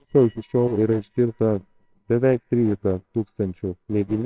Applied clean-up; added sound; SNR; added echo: neural separator model SepFormer WHAMR!.